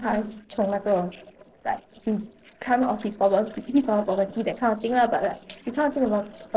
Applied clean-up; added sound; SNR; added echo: neural separator model SepFormer DNS4.